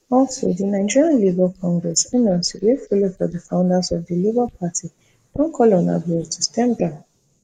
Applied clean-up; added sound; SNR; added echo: neural mask model Resemble Enhance denoiser.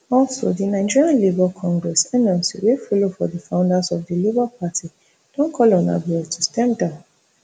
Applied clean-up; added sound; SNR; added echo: none; none; none; none.